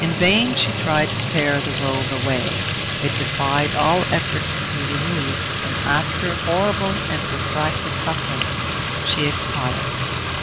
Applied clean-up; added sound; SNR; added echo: none; Fill (with liquid) / Trickle, dribble / Sink (filling or washing); -2 dB; none.